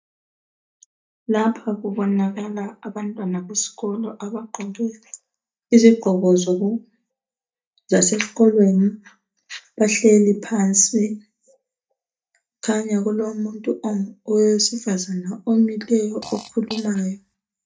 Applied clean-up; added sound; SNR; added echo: neural mask model DeepFilterNet 3.